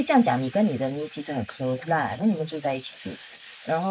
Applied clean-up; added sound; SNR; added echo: neural mask model Resemble Enhance denoiser.